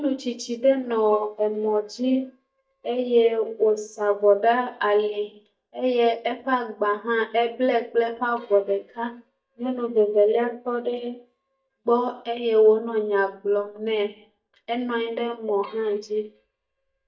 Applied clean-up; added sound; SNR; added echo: neural mask model DeepFilterNet 3.